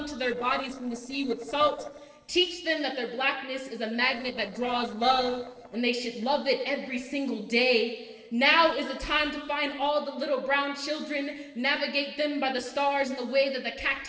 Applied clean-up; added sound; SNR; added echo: neural separator model SepFormer DNS4.